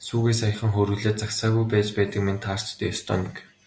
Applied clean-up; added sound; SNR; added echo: none; none; none; none.